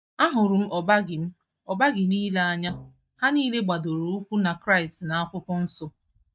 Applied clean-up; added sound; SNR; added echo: neural mask model DeepFilterNet 3.